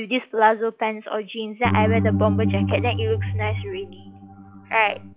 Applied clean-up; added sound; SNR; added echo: classical method log-MMSE.